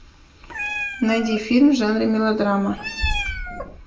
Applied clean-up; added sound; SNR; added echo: none; Meow; 11 dB; reverberation time 0.6 s.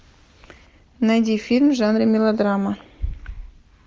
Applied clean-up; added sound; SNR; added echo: none; none; none; none.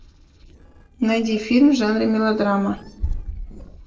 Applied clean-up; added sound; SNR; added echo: neural separator model SepFormer DNS4.